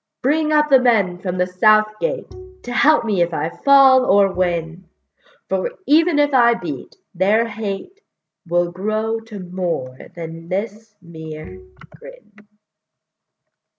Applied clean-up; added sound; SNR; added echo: none; Bowed string instrument; 19 dB; none.